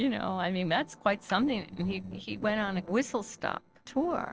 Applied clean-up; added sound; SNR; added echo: neural separator model SepFormer DNS4.